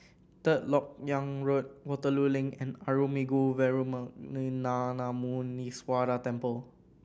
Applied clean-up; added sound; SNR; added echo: none; none; none; none.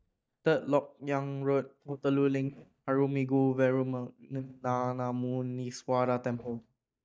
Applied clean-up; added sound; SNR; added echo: neural mask model DeepFilterNet 3.